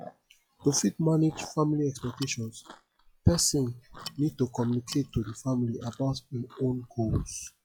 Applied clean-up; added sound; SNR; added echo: classical method log-MMSE.